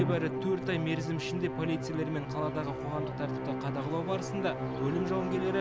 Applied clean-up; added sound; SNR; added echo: none; Musical instrument; 2 dB; none.